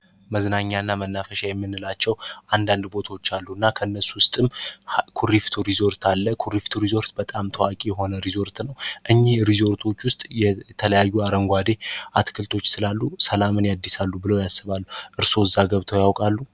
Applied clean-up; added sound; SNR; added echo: none; none; none; none.